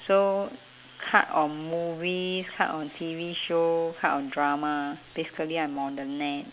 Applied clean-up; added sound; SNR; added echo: none; none; none; none.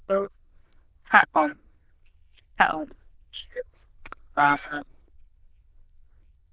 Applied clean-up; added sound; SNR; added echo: neural diffusion model UNIVERSE++.